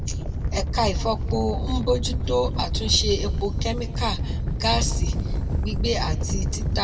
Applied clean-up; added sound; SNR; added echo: none; Animal; -2 dB; reverberation time 1.7 s.